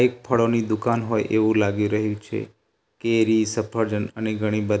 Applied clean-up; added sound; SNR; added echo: none; none; none; none.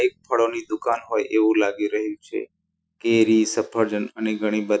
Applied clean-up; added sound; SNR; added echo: classical method Wiener filter.